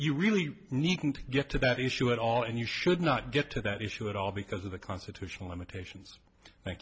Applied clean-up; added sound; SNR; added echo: none; none; none; none.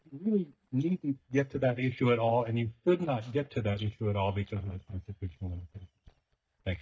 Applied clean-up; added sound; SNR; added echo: neural mask model DeepFilterNet 3.